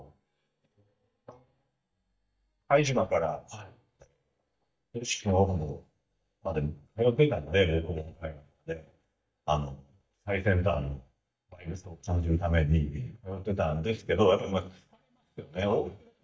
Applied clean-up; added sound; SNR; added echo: neural mask model DeepFilterNet 3.